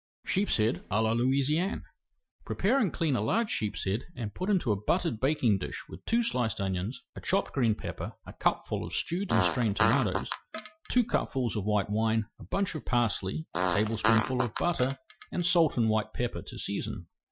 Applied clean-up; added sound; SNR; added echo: classical method Wiener filter.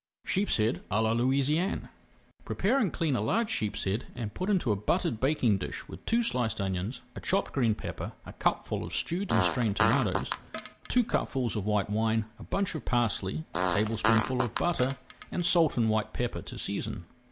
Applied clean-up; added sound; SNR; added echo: none; Fart; 4 dB; none.